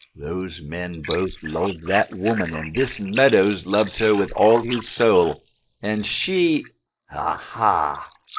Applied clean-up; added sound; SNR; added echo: neural mask model Resemble Enhance denoiser.